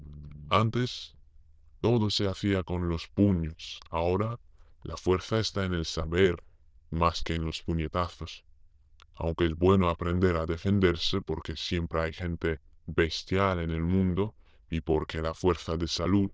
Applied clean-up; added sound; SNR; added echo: neural diffusion model UNIVERSE++.